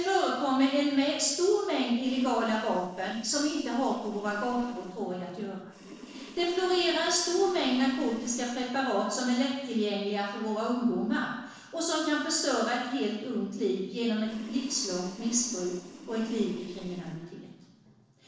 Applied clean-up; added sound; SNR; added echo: neural separator model SepFormer DNS4.